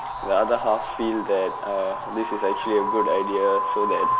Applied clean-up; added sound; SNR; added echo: none; Wind; 2 dB; none.